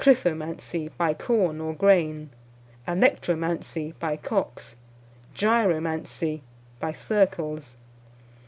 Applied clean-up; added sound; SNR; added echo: none; none; none; none.